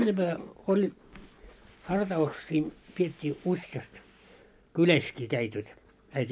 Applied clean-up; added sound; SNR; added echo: none; none; none; none.